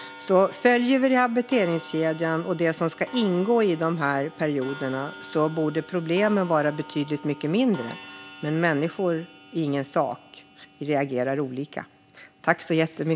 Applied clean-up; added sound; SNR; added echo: none; Clock; 19 dB; none.